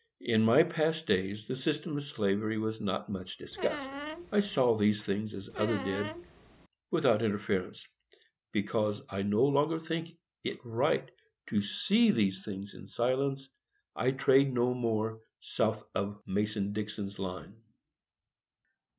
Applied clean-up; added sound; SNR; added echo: none; Squeak; 9 dB; none.